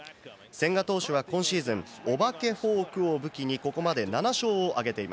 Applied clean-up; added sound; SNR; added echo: none; none; none; none.